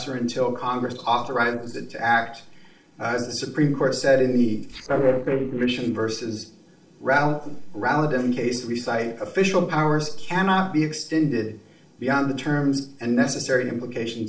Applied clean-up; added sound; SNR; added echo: neural separator model SepFormer DNS4.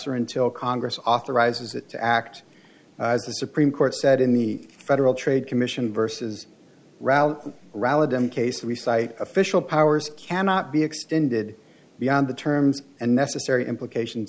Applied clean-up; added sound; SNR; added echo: none; none; none; none.